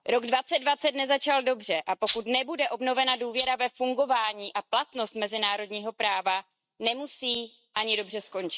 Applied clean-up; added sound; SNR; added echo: neural mask model RNNoise.